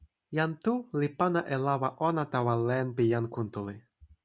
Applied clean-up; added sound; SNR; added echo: none; none; none; none.